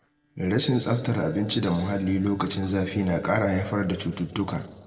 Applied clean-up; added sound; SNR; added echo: neural separator model SepFormer DNS4.